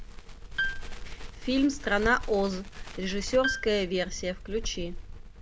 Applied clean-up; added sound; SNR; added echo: none; Crackle + Piano; 6 dB; none.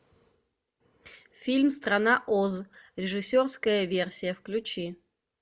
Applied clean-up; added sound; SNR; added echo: none; none; none; none.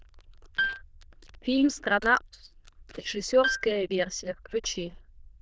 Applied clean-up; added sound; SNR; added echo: neural diffusion model UNIVERSE++.